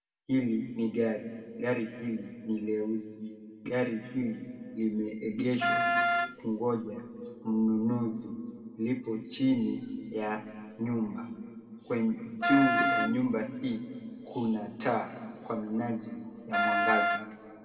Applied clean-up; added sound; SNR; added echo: none; Wind instrument, woodwind instrument; -2 dB; reverberation time 2.2 s.